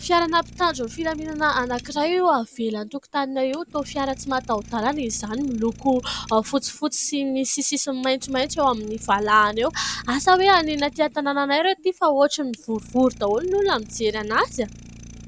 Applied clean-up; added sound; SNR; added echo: none; Idling; 20 dB; none.